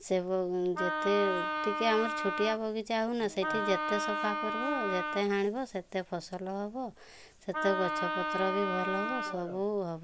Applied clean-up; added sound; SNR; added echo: none; Wind instrument, woodwind instrument; 2 dB; none.